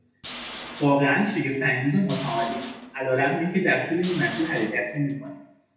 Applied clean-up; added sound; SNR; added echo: none; Tools; 15 dB; reverberation time 0.8 s.